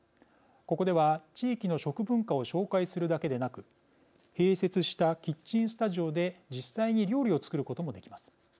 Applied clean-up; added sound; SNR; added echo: none; none; none; none.